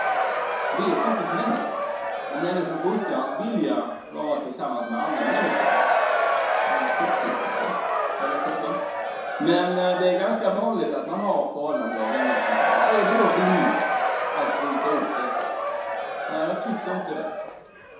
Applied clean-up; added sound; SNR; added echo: none; Crowd / Cheering; -2 dB; reverberation time 0.7 s.